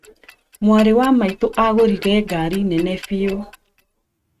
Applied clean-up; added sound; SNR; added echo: neural mask model RNNoise.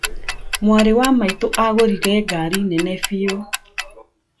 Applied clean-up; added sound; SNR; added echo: classical method log-MMSE.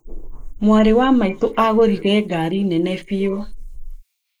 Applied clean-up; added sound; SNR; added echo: neural mask model Resemble Enhance denoiser.